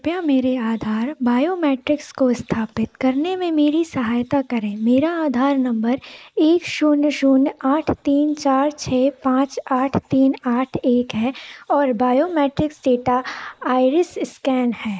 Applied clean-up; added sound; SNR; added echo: neural mask model Resemble Enhance denoiser.